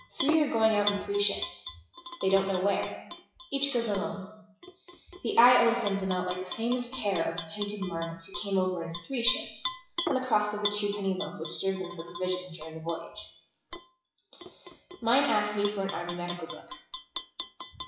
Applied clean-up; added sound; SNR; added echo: classical method WPE with log-MMSE.